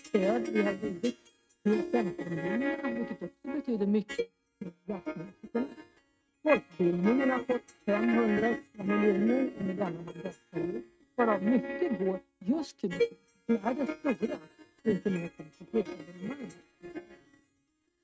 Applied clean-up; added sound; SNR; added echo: neural mask model RNNoise.